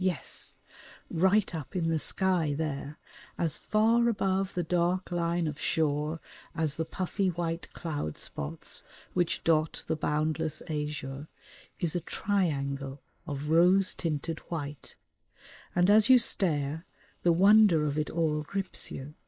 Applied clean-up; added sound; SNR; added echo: neural mask model Resemble Enhance denoiser.